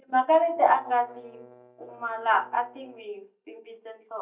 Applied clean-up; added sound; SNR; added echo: neural mask model DeepFilterNet 3.